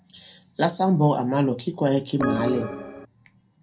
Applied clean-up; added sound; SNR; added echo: none; Organ; 4 dB; reverberation time 0.2 s.